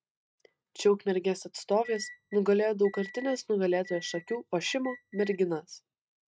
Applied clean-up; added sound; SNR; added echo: neural mask model RNNoise.